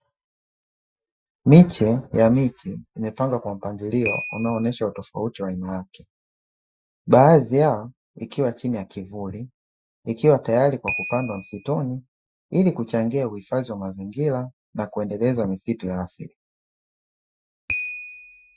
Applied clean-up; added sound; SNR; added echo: classical method Wiener filter.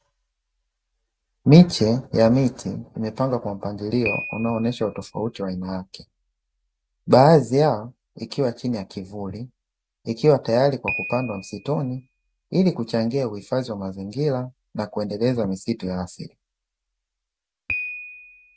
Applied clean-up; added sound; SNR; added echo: none; Piano; 17 dB; none.